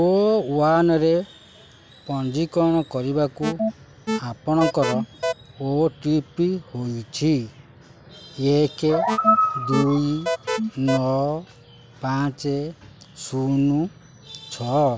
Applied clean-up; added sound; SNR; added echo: none; Alarm + Animal; 1 dB; none.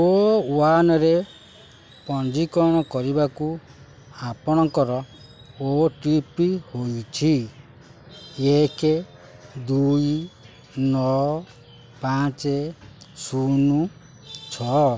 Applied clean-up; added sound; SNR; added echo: none; none; none; none.